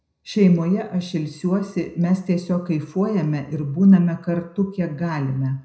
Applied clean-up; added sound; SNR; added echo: none; none; none; reverberation time 0.5 s.